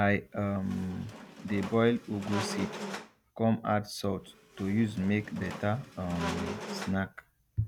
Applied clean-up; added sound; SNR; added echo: none; Squeak; 10 dB; none.